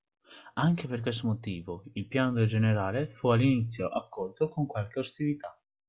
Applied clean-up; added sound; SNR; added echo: none; none; none; none.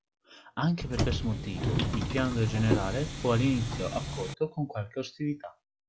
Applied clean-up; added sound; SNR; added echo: none; Subway, metro, underground; 1 dB; none.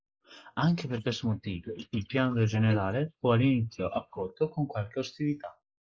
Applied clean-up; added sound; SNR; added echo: neural mask model Resemble Enhance denoiser.